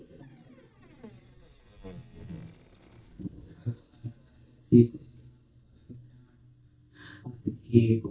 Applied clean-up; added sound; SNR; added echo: neural mask model DeepFilterNet 3.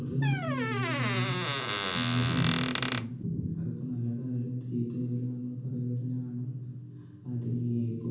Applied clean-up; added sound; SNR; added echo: none; Squeak; 1 dB; reverberation time 1.2 s.